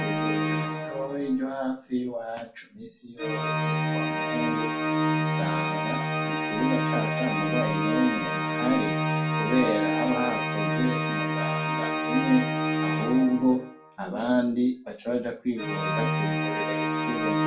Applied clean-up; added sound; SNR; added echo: none; Organ; -1 dB; reverberation time 0.3 s.